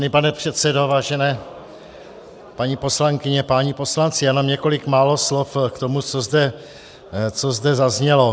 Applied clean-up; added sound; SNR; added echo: none; none; none; none.